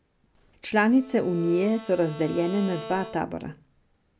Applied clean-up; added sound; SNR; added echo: none; Bowed string instrument; 15 dB; none.